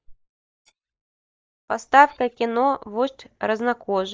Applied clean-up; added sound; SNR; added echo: neural mask model DeepFilterNet 3.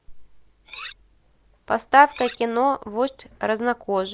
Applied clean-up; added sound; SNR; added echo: none; Cutlery, silverware; 16 dB; none.